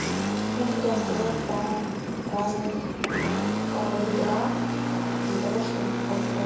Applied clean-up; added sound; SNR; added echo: none; Engine; -3 dB; reverberation time 0.6 s.